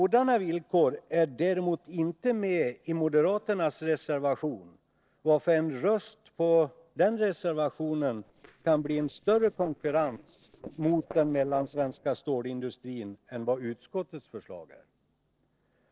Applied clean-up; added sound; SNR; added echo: neural separator model SepFormer DNS4.